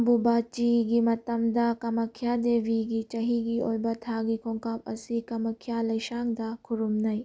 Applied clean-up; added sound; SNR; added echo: none; none; none; none.